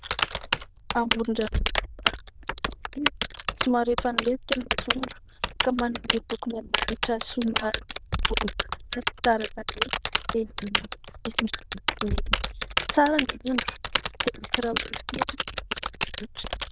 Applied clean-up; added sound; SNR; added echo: neural diffusion model UNIVERSE++.